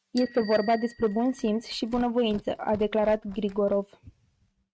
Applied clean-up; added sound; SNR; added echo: neural mask model RNNoise.